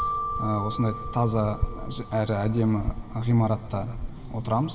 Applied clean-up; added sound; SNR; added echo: none; Marimba, xylophone; 11 dB; reverberation time 2.4 s.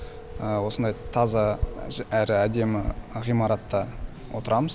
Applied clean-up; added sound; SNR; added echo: none; none; none; none.